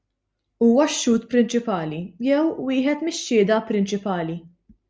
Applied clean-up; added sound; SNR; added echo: none; none; none; none.